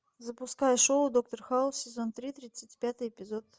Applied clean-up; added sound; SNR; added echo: none; none; none; none.